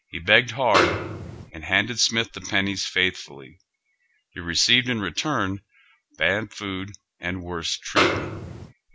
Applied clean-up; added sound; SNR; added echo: none; Snare drum; -2 dB; none.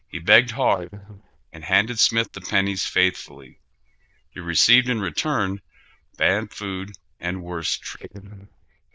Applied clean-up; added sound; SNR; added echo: neural diffusion model UNIVERSE++.